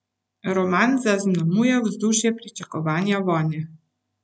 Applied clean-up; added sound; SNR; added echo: none; none; none; none.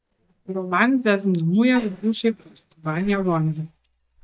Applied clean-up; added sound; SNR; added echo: neural mask model DeepFilterNet 3.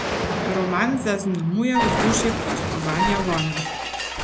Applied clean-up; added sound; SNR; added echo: none; Explosion + Wind instrument, woodwind instrument; 1 dB; none.